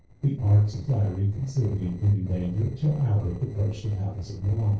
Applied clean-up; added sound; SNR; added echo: neural separator model SepFormer DNS4.